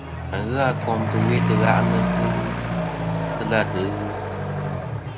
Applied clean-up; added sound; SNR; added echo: none; Accelerating, revving, vroom / Truck; -3 dB; none.